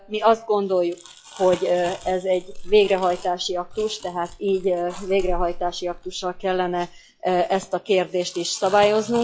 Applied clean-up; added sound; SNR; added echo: classical method log-MMSE.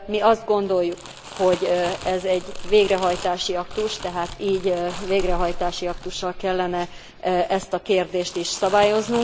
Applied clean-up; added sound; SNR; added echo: none; Crumpling, crinkling; 11 dB; none.